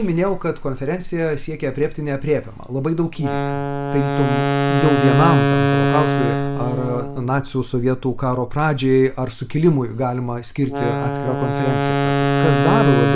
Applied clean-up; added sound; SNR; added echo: none; Wind instrument, woodwind instrument; 1 dB; none.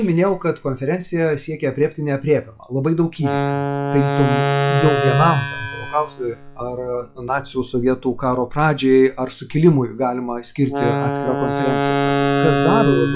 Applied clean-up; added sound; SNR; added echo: classical method log-MMSE.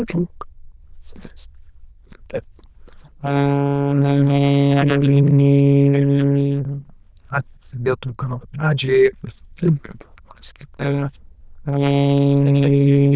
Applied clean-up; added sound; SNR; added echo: neural diffusion model UNIVERSE++.